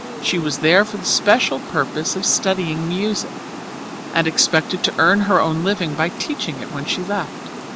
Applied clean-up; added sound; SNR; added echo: none; Water; 11 dB; none.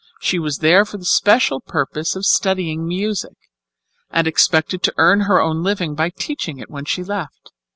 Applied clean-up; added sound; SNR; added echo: none; none; none; none.